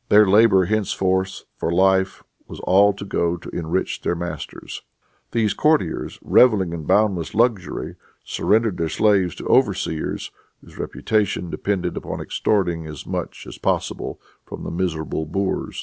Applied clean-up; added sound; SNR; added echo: none; none; none; none.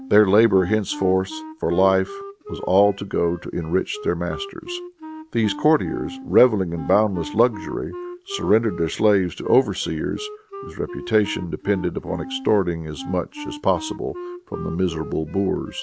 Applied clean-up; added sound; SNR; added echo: none; Wind instrument, woodwind instrument; 14 dB; none.